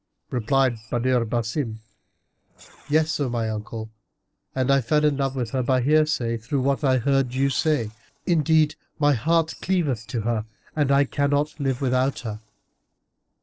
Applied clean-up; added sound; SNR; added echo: neural separator model SepFormer DNS4.